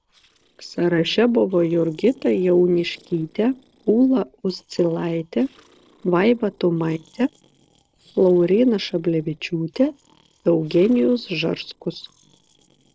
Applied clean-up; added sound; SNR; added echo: neural separator model SepFormer DNS4.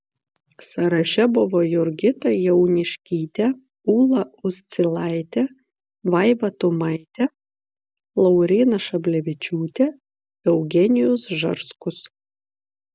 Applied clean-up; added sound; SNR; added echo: none; none; none; none.